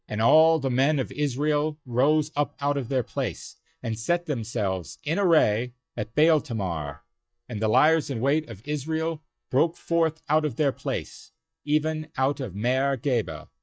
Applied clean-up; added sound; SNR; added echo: neural mask model DeepFilterNet 3.